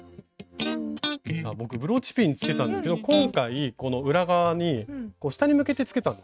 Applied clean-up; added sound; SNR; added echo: neural mask model RNNoise.